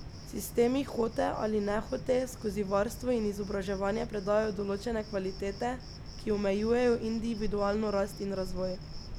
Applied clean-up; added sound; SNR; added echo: none; Cricket; 11 dB; none.